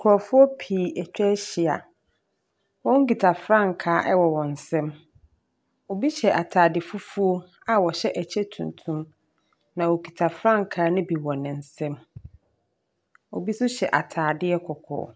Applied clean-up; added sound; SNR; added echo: none; none; none; none.